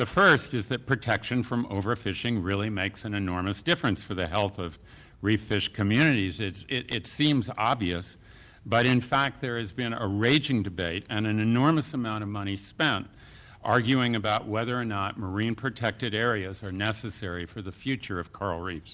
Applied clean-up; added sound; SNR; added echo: none; none; none; none.